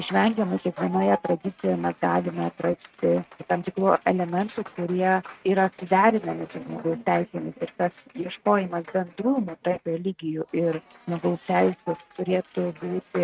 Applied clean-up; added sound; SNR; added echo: neural mask model RNNoise.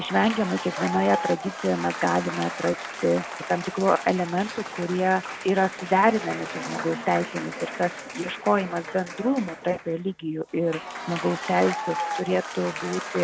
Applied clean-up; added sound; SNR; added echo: none; Applause / Crowd / Cheering; 9 dB; none.